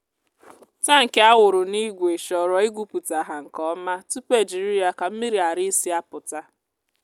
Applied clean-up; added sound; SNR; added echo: none; none; none; none.